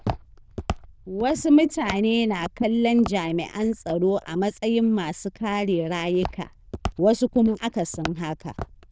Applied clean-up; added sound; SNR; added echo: neural diffusion model UNIVERSE++.